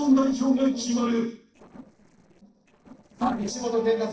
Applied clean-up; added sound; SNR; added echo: neural separator model SepFormer DNS4.